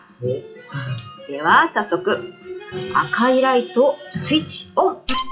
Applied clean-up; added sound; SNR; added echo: classical method WPE with log-MMSE.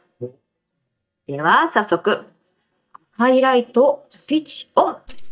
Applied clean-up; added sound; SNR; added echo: neural mask model DeepFilterNet 3.